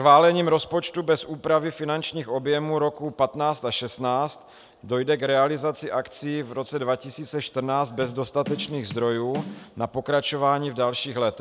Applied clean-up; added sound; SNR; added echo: none; Bass drum / Snare drum; 13 dB; none.